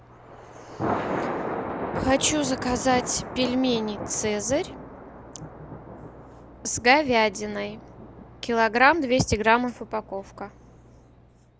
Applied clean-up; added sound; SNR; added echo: none; Thunder; 9 dB; none.